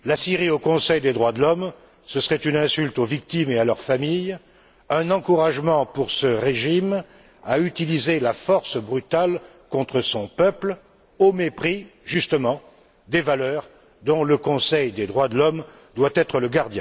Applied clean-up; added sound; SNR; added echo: none; none; none; none.